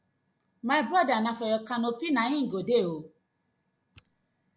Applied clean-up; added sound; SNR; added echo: none; none; none; none.